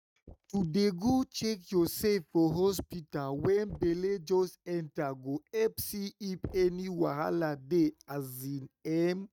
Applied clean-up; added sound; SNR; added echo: neural mask model RNNoise.